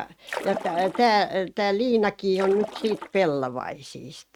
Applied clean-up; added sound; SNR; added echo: neural mask model RNNoise.